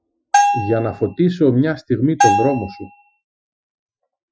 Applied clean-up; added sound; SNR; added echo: classical method Wiener filter.